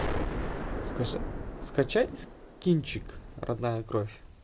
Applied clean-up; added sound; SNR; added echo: none; Explosion; 4 dB; none.